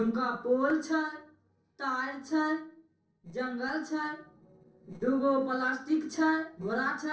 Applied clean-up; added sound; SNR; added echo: neural separator model SepFormer DNS4.